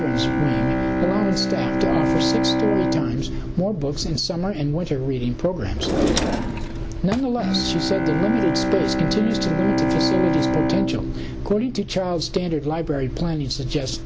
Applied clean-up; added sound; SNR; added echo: none; Drawer open or close + Bowed string instrument; 0 dB; none.